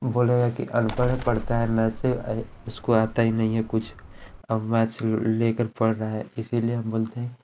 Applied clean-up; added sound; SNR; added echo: none; Bird; 10 dB; none.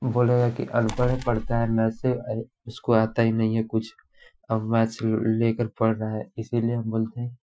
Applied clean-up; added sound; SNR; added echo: classical method Wiener filter.